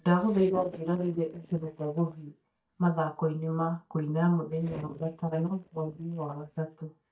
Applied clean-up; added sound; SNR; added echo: neural mask model DeepFilterNet 3.